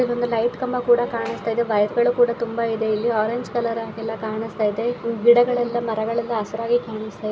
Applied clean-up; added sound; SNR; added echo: none; none; none; none.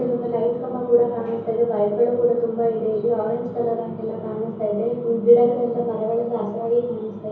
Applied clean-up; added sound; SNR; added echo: none; none; none; reverberation time 0.9 s.